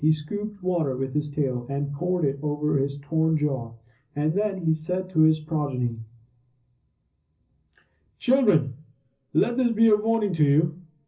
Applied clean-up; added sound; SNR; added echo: none; none; none; reverberation time 0.4 s.